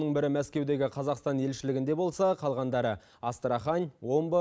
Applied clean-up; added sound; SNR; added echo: none; none; none; none.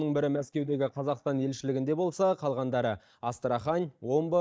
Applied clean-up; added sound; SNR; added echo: neural mask model DeepFilterNet 3.